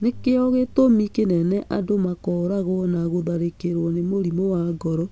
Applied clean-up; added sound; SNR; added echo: none; none; none; none.